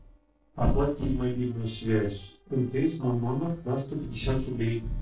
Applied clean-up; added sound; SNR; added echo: neural separator model SepFormer DNS4.